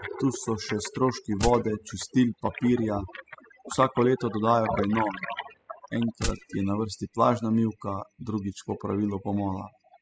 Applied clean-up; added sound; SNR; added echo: classical method spectral subtraction.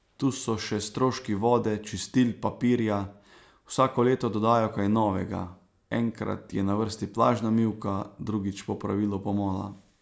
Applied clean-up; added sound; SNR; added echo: none; none; none; none.